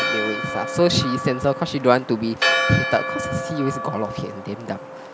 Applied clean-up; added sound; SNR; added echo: none; Church bell; 3 dB; none.